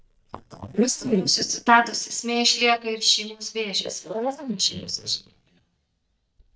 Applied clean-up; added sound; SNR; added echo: neural mask model DeepFilterNet 3.